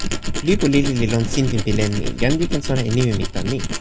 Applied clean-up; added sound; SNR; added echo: none; Tools; 2 dB; none.